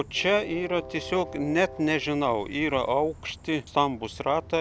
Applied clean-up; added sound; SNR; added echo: none; Train; 17 dB; none.